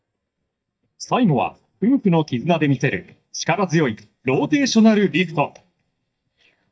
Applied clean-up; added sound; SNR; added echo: neural mask model DeepFilterNet 3.